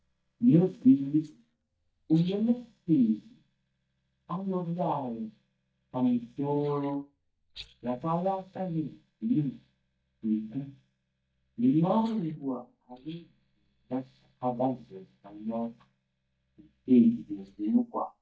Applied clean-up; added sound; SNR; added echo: neural mask model DeepFilterNet 3.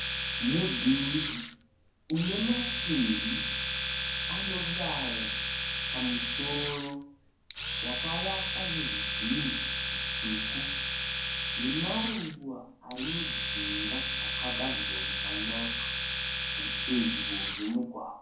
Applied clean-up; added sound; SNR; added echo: none; Domestic sounds, home sounds; -5 dB; reverberation time 0.5 s.